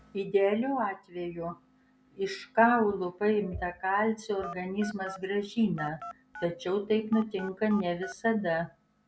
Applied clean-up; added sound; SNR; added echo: none; Telephone; 15 dB; none.